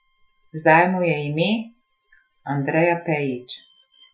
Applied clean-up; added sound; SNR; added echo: classical method Wiener filter.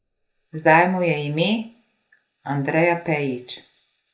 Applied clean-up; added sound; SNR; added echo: neural mask model Resemble Enhance denoiser.